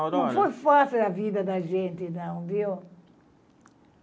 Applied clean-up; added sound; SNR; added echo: none; none; none; none.